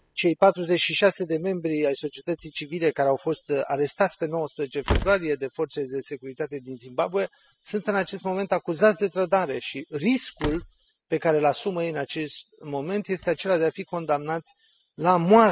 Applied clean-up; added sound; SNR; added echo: classical method spectral subtraction.